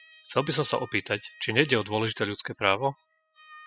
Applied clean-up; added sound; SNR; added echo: classical method spectral subtraction.